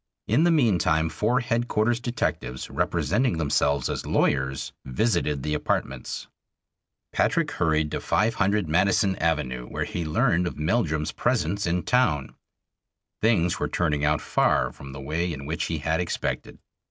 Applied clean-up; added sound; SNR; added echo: none; none; none; none.